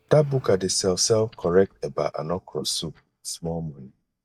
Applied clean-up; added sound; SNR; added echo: neural mask model DeepFilterNet 3.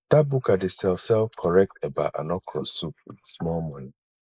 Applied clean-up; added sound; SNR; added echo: neural mask model Resemble Enhance denoiser.